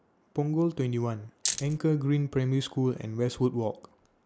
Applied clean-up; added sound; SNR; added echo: neural mask model Resemble Enhance denoiser.